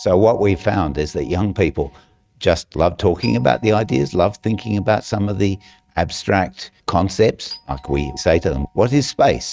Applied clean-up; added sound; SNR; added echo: neural mask model RNNoise.